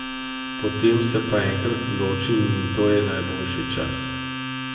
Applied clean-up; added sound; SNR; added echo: none; Domestic sounds, home sounds; 5 dB; reverberation time 1.0 s.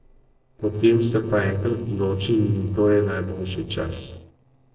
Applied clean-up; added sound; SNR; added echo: neural separator model SepFormer DNS4.